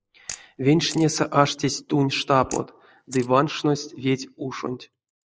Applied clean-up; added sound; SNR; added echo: neural mask model Resemble Enhance denoiser.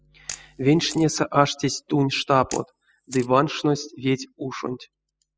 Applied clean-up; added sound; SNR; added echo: classical method spectral subtraction.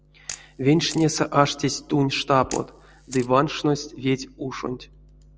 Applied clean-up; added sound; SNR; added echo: none; Camera; 20 dB; none.